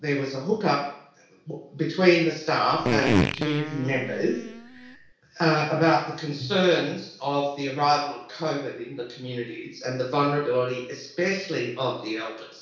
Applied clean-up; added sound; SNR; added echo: none; Fart; 1 dB; reverberation time 0.6 s.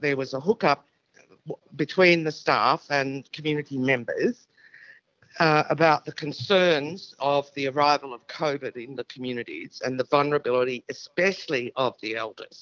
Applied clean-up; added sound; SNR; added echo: none; none; none; none.